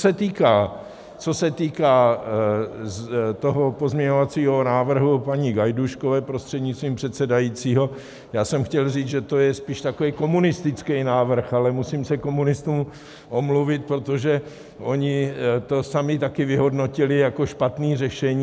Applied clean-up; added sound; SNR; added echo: none; none; none; none.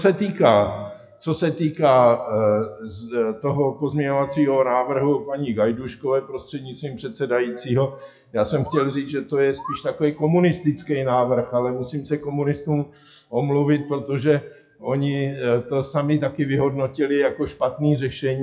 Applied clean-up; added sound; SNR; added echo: classical method WPE with log-MMSE.